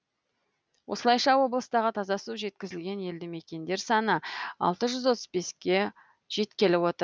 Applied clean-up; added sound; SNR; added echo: none; none; none; none.